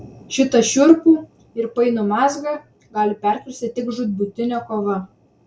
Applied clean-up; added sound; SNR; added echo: none; none; none; none.